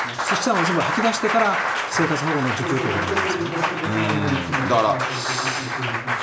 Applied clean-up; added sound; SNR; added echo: none; Applause; -1 dB; reverberation time 0.4 s.